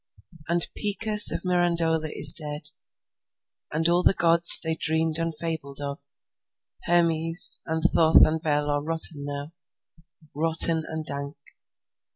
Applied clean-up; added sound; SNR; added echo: none; none; none; none.